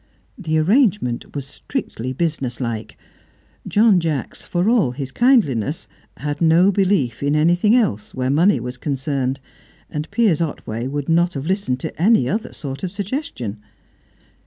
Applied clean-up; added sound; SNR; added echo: none; none; none; none.